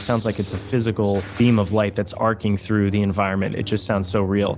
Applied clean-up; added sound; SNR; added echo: none; none; none; none.